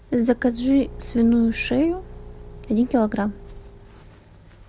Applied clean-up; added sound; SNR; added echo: none; Engine / Car; 16 dB; none.